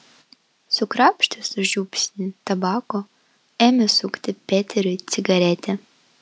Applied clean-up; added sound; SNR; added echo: none; none; none; none.